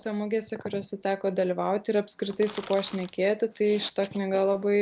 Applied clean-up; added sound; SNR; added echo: none; Crackle; 15 dB; none.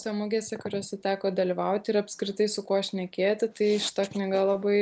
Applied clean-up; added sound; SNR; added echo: none; none; none; none.